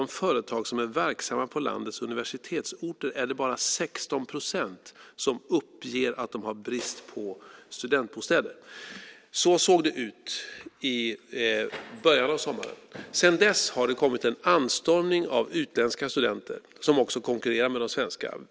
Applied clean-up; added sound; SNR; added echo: none; none; none; none.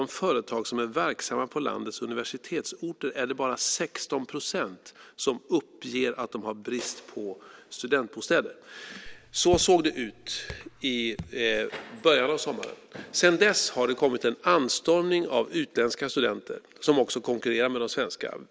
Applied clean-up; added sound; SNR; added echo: none; Raindrop / Drip; 13 dB; none.